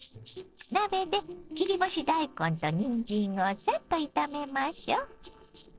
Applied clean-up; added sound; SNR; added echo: neural separator model SepFormer DNS4.